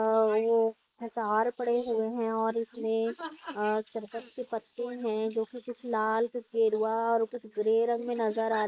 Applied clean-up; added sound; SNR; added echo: neural mask model Resemble Enhance denoiser.